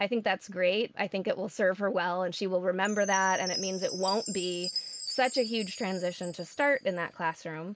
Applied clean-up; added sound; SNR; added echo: none; Chime; 12 dB; none.